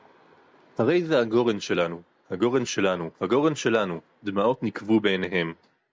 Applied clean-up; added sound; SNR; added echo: none; none; none; none.